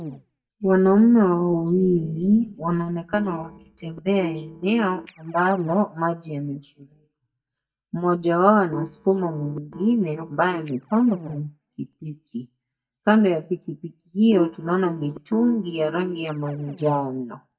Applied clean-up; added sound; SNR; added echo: neural mask model DeepFilterNet 3.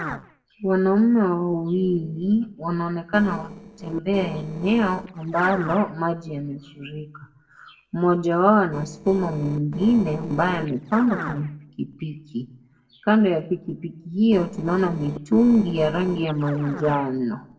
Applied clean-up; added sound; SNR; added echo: neural separator model SepFormer DNS4.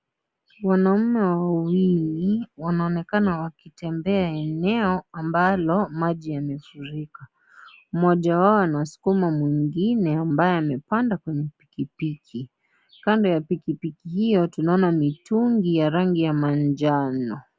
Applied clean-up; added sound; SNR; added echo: none; none; none; none.